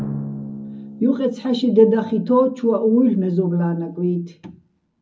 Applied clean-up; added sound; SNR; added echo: none; Drum; 16 dB; reverberation time 0.4 s.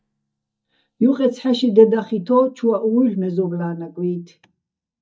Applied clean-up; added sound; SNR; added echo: neural mask model DeepFilterNet 3.